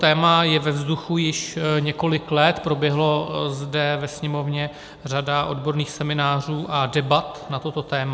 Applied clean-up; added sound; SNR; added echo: none; none; none; none.